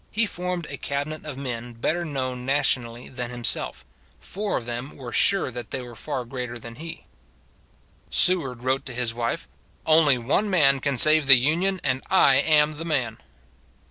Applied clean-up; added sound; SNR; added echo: none; none; none; none.